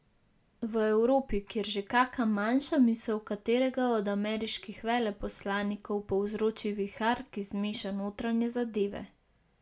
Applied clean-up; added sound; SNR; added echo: none; none; none; none.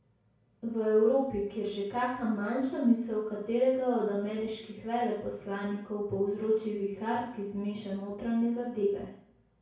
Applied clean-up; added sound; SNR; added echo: none; none; none; reverberation time 0.6 s.